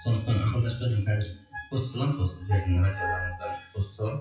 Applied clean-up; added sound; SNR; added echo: classical method WPE with log-MMSE.